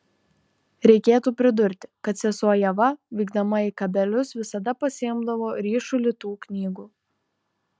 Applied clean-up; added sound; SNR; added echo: none; none; none; none.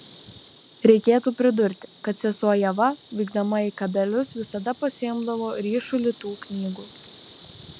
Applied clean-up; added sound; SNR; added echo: none; Insect; 6 dB; none.